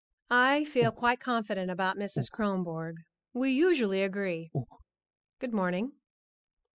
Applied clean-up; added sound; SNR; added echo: classical method spectral subtraction.